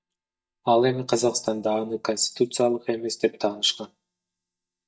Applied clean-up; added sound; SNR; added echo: neural mask model DeepFilterNet 3.